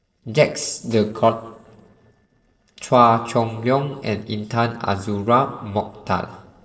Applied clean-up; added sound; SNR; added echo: neural separator model SepFormer DNS4.